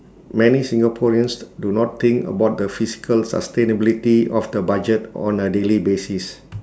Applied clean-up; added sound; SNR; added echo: none; none; none; none.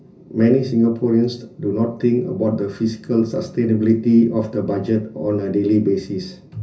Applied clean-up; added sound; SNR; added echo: none; none; none; reverberation time 0.4 s.